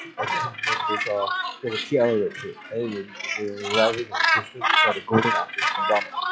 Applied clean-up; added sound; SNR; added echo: classical method log-MMSE.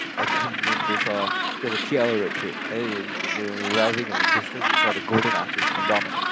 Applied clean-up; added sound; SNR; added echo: none; Gull, seagull; -3 dB; none.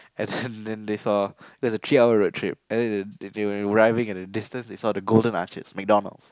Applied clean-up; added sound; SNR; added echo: none; none; none; none.